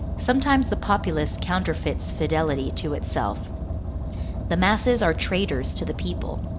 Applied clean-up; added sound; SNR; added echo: none; Car; 5 dB; none.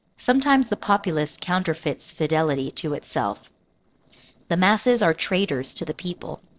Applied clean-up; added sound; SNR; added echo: neural separator model SepFormer DNS4.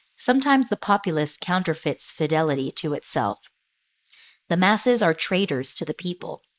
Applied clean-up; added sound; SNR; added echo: neural mask model Resemble Enhance denoiser.